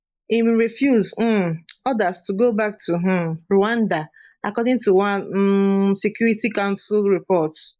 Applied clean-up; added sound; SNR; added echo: neural mask model Resemble Enhance denoiser.